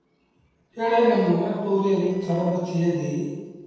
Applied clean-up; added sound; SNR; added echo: neural separator model SepFormer DNS4.